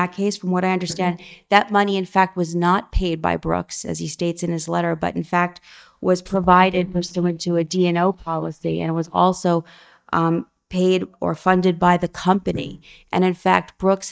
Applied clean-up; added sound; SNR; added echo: neural mask model DeepFilterNet 3.